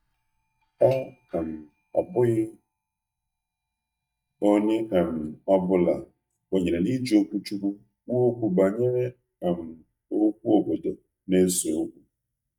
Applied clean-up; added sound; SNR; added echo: neural mask model DeepFilterNet 3.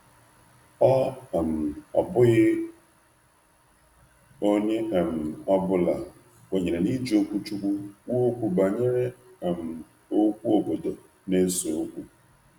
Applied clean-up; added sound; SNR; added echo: none; none; none; none.